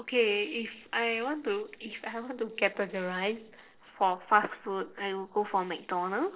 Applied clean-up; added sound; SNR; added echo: neural separator model SepFormer DNS4.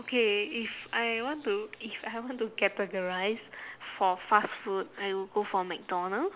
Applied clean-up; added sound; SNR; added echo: none; none; none; none.